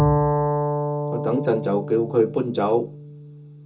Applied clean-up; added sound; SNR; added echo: none; Bowed string instrument; 0 dB; reverberation time 0.2 s.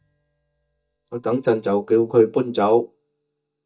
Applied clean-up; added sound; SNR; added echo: neural mask model DeepFilterNet 3.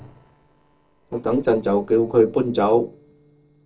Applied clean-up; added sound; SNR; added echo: neural separator model SepFormer DNS4.